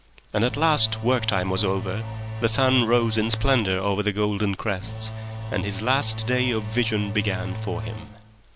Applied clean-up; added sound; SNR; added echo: none; Engine / Domestic sounds, home sounds; 8 dB; none.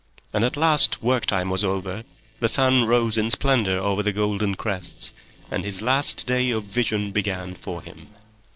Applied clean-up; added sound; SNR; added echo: neural separator model SepFormer DNS4.